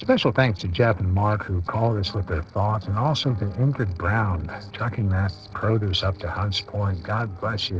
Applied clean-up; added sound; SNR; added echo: neural separator model SepFormer DNS4.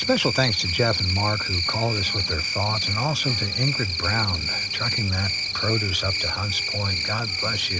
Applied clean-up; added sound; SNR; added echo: none; Cricket; 1 dB; none.